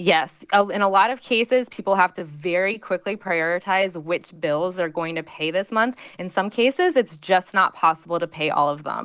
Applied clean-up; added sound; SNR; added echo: none; none; none; none.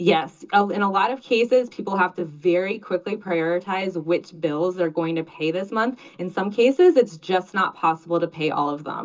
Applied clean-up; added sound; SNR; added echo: none; none; none; reverberation time 0.2 s.